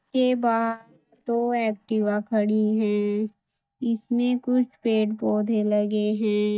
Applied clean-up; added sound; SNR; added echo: neural mask model DeepFilterNet 3.